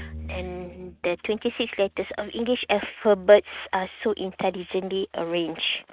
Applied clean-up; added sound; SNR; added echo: neural mask model RNNoise.